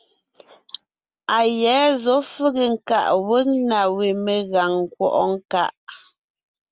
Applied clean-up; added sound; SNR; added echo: none; none; none; none.